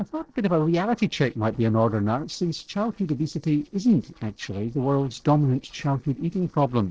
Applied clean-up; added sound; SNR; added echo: neural separator model SepFormer DNS4.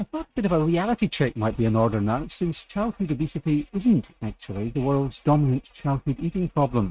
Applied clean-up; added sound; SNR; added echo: neural mask model RNNoise.